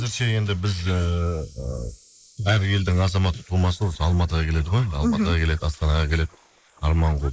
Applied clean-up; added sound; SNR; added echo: neural mask model Resemble Enhance denoiser.